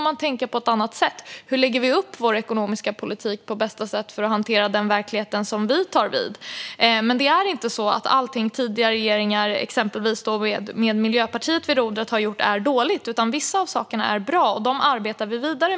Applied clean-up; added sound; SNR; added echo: none; none; none; none.